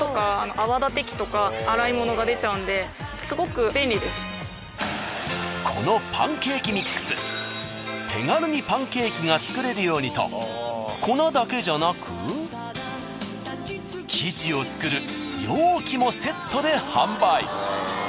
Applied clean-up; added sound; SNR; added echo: none; none; none; none.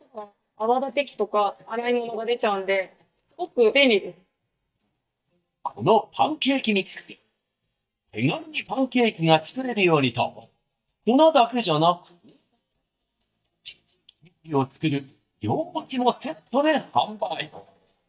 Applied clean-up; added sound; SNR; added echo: neural mask model DeepFilterNet 3.